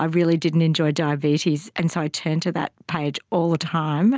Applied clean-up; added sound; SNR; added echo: none; none; none; none.